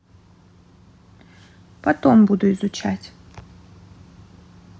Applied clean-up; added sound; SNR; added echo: none; none; none; none.